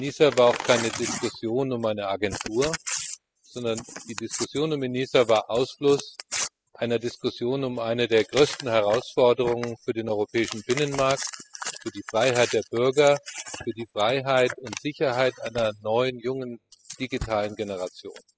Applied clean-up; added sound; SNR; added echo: classical method spectral subtraction.